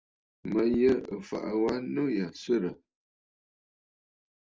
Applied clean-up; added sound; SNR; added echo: none; none; none; none.